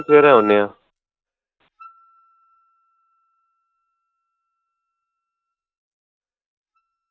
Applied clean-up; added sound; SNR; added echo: neural mask model RNNoise.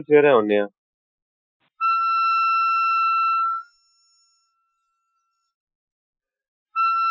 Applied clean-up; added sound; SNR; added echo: classical method Wiener filter.